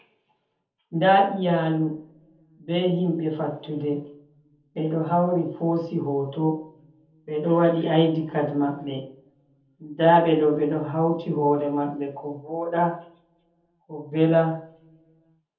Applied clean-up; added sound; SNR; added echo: none; none; none; reverberation time 0.6 s.